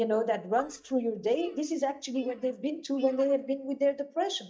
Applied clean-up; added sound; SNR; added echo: neural mask model DeepFilterNet 3.